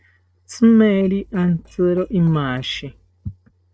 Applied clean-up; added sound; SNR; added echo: neural separator model SepFormer DNS4.